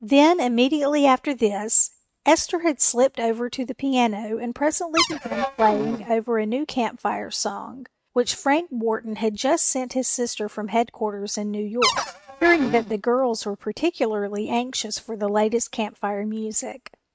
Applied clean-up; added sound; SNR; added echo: neural mask model RNNoise.